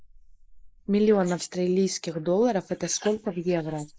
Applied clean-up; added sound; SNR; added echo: neural mask model Resemble Enhance denoiser.